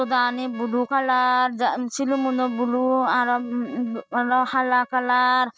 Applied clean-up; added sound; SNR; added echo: neural mask model RNNoise.